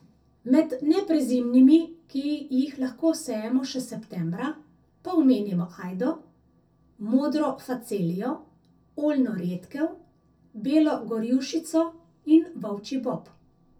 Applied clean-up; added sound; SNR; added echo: none; none; none; reverberation time 0.3 s.